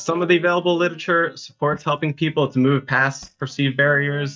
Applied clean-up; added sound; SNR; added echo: neural mask model DeepFilterNet 3.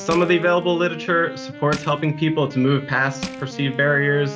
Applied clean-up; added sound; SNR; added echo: none; Crushing + Wind instrument, woodwind instrument; 13 dB; none.